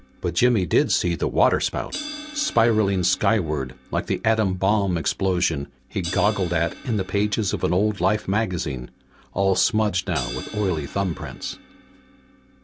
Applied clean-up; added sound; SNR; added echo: none; Crash cymbal; 17 dB; none.